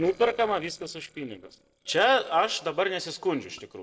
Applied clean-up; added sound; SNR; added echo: neural separator model SepFormer DNS4.